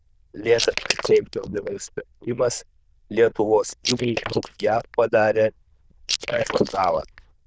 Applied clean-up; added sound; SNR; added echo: neural diffusion model UNIVERSE++.